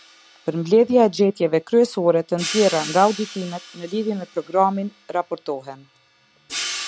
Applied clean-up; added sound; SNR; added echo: none; Hi-hat; 14 dB; none.